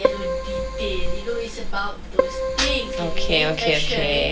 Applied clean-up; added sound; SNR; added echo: none; Keyboard (musical); 0 dB; reverberation time 0.2 s.